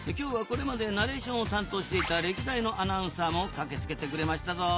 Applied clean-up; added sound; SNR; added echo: none; none; none; none.